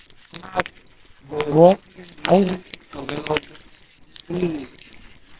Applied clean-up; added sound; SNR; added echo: neural separator model SepFormer WHAMR!.